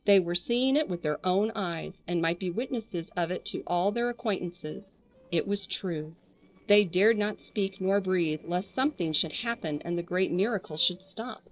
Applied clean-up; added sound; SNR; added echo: neural separator model SepFormer DNS4.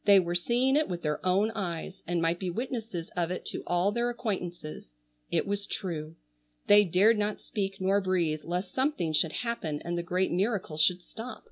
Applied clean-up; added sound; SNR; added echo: none; none; none; none.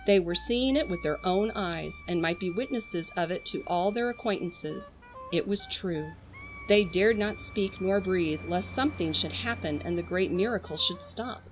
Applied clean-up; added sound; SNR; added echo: none; Traffic noise, roadway noise + Wind instrument, woodwind instrument; 15 dB; none.